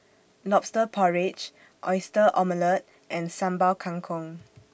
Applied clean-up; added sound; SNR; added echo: none; none; none; none.